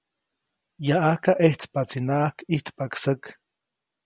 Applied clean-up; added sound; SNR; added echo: none; none; none; none.